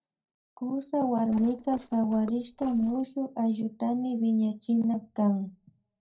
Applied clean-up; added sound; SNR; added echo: neural separator model SepFormer DNS4.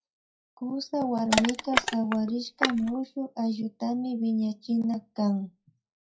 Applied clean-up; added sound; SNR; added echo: classical method WPE with log-MMSE.